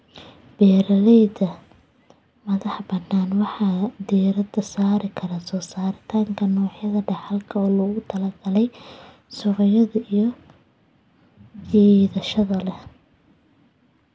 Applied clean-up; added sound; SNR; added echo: none; none; none; none.